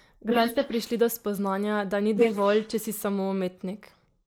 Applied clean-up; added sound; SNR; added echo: neural mask model Resemble Enhance denoiser.